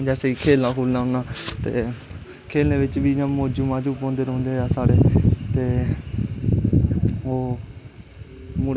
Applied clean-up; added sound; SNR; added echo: none; none; none; none.